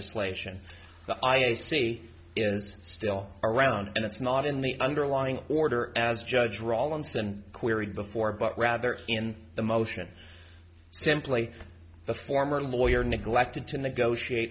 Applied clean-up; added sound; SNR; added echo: none; none; none; none.